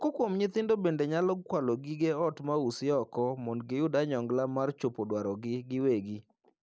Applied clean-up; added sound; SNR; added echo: none; none; none; none.